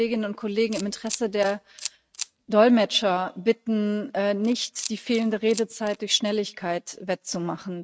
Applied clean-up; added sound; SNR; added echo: neural mask model RNNoise.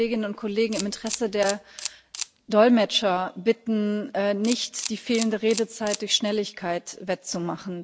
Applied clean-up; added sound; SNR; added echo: none; Camera; 13 dB; none.